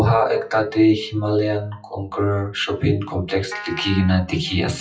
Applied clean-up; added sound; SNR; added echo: classical method WPE with log-MMSE.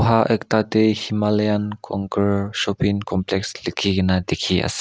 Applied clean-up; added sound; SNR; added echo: none; none; none; none.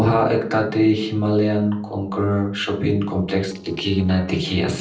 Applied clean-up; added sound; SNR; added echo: neural separator model SepFormer DNS4.